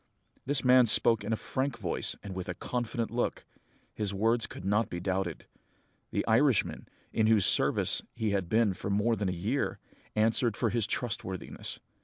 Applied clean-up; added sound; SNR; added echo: none; none; none; none.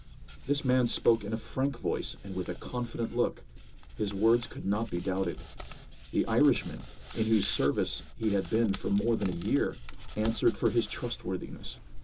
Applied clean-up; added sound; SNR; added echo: none; Hands; 11 dB; reverberation time 0.2 s.